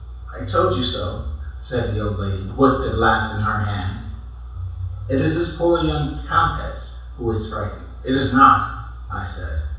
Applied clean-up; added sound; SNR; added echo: none; none; none; reverberation time 0.7 s.